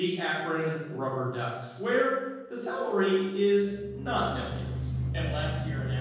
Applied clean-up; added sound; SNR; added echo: none; none; none; reverberation time 1.3 s.